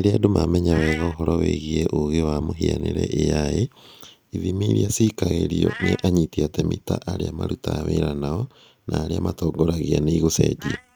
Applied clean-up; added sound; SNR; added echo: neural mask model RNNoise.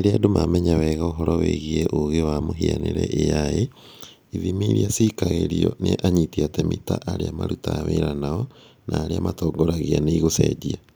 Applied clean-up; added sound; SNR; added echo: none; none; none; none.